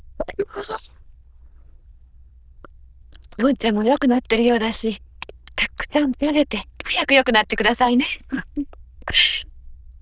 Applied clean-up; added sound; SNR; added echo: neural diffusion model UNIVERSE++.